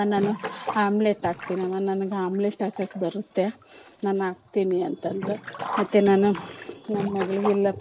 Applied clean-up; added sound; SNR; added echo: none; Sink (filling or washing); 12 dB; none.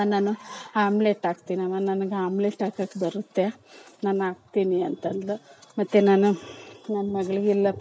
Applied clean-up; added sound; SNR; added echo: none; none; none; none.